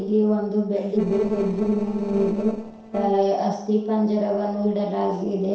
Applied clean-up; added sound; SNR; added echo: neural separator model SepFormer DNS4.